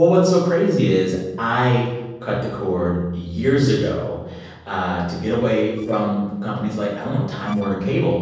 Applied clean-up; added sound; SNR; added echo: neural separator model SepFormer DNS4.